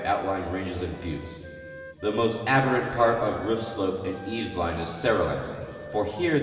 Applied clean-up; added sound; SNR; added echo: none; Wind instrument, woodwind instrument; 18 dB; reverberation time 2.6 s.